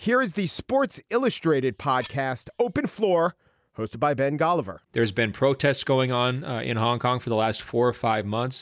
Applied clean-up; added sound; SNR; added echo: none; Cutlery, silverware; 14 dB; none.